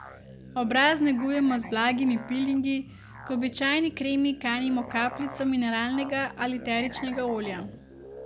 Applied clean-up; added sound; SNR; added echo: none; Musical instrument; 15 dB; none.